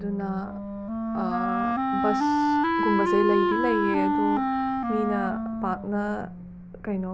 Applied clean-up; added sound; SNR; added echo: none; Wind instrument, woodwind instrument; -3 dB; none.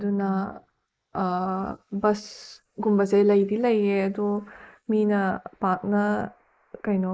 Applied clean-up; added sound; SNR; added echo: neural mask model Resemble Enhance denoiser.